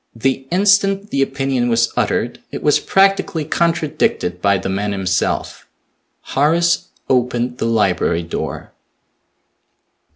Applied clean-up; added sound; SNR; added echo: none; none; none; none.